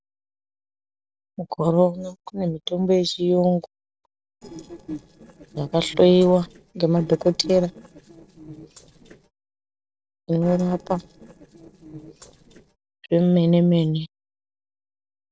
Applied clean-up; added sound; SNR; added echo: neural separator model SepFormer DNS4.